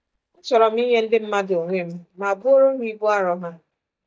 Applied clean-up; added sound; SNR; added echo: neural mask model DeepFilterNet 3.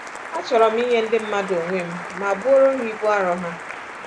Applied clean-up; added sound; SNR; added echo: none; Applause; 12 dB; none.